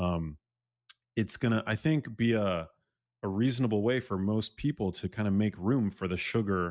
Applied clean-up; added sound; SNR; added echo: none; none; none; none.